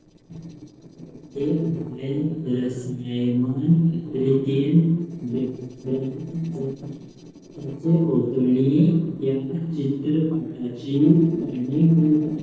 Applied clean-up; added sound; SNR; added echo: neural separator model SepFormer DNS4.